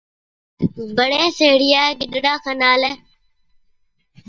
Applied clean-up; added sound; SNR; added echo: neural mask model DeepFilterNet 3.